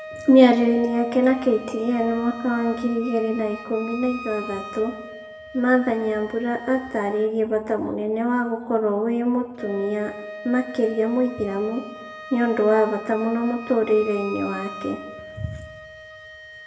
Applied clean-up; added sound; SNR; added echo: none; Wind instrument, woodwind instrument; 16 dB; reverberation time 0.9 s.